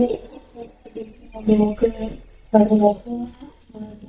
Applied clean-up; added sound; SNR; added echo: neural mask model DeepFilterNet 3.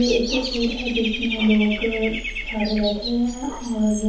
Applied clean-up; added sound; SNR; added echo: none; Bird / Dog; 7 dB; reverberation time 0.6 s.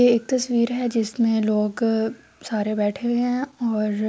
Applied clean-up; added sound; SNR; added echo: none; none; none; none.